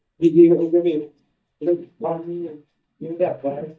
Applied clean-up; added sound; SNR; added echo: neural mask model DeepFilterNet 3.